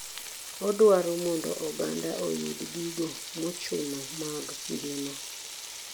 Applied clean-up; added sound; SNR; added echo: none; Frying (food); 9 dB; none.